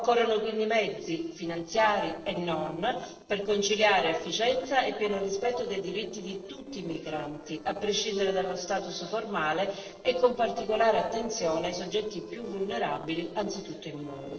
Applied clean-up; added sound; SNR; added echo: neural separator model SepFormer DNS4.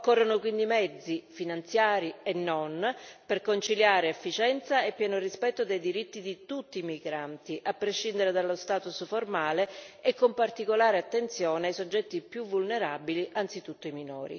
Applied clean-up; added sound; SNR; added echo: none; none; none; none.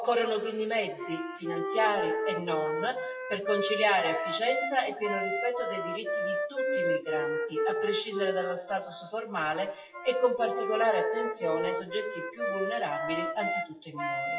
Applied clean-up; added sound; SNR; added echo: classical method WPE with log-MMSE.